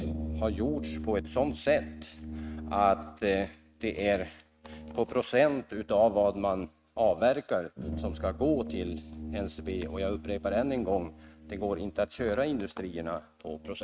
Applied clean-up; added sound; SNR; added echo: neural mask model RNNoise.